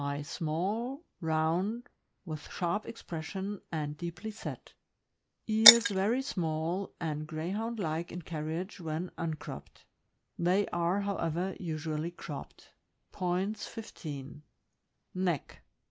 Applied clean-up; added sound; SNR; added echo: neural mask model Resemble Enhance denoiser.